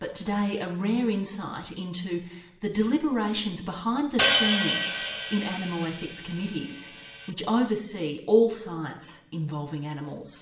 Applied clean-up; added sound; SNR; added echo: none; Hi-hat; -3 dB; reverberation time 0.8 s.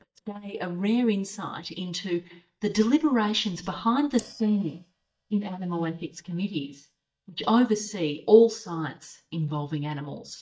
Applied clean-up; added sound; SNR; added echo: neural mask model DeepFilterNet 3.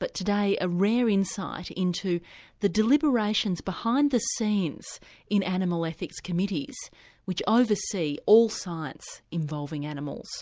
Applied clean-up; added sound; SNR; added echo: none; none; none; none.